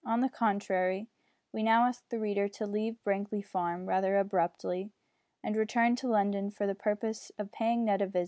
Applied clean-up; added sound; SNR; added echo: none; none; none; none.